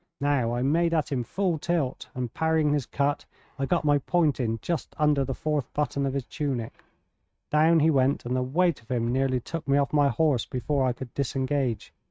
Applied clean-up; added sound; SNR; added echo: neural mask model RNNoise.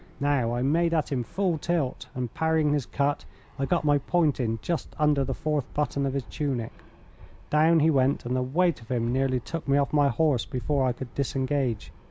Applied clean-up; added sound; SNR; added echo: none; Fixed-wing aircraft, airplane; 15 dB; none.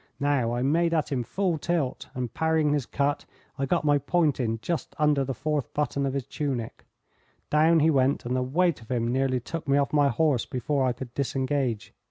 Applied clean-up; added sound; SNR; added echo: none; none; none; none.